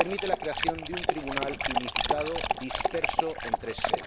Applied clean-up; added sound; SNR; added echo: none; Dog; -5 dB; none.